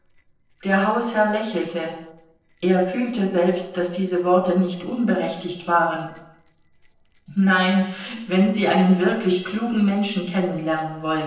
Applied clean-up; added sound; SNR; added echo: neural separator model SepFormer DNS4.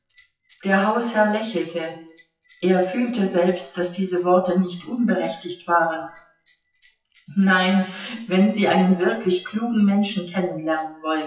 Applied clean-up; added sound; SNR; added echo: classical method WPE with log-MMSE.